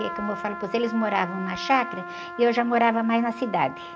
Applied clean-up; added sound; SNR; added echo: none; Trumpet; 11 dB; none.